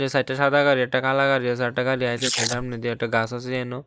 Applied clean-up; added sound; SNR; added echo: neural mask model Resemble Enhance denoiser.